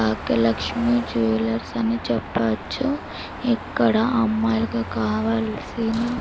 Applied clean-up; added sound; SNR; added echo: none; Car passing by / Traffic noise, roadway noise / Engine; 11 dB; none.